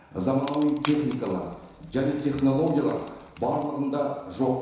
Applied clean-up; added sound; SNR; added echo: none; Wood; 13 dB; reverberation time 1.0 s.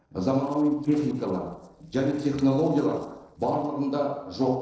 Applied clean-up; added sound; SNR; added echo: neural separator model SepFormer DNS4.